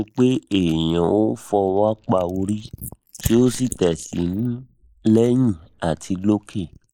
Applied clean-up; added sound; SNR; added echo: neural mask model Resemble Enhance denoiser.